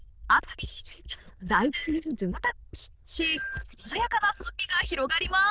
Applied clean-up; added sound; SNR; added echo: neural diffusion model UNIVERSE++.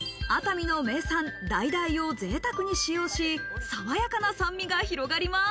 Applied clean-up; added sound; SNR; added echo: none; none; none; none.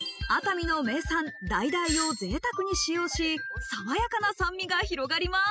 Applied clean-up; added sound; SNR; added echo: classical method spectral subtraction.